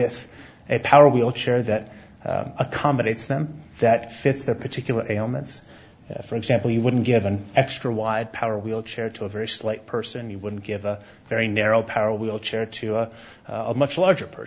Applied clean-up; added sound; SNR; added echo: none; none; none; none.